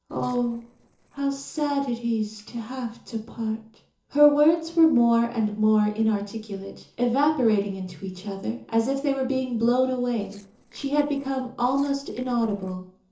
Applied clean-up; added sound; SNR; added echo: neural separator model SepFormer DNS4.